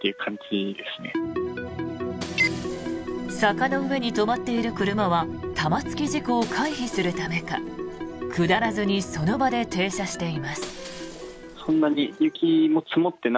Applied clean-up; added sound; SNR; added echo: none; Wind instrument, woodwind instrument + Shatter; 20 dB; none.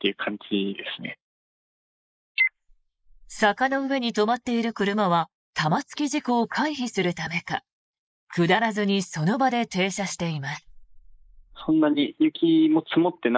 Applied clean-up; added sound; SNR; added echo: neural mask model Resemble Enhance denoiser.